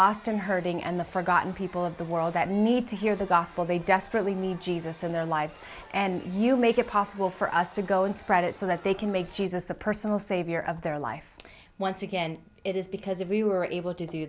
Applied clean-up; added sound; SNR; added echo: none; none; none; none.